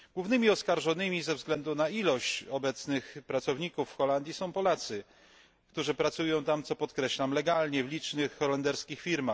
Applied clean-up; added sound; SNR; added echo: none; none; none; none.